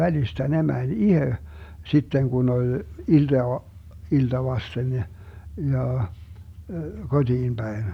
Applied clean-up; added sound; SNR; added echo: none; none; none; none.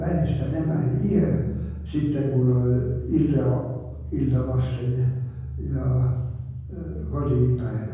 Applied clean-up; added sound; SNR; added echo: none; none; none; reverberation time 1.3 s.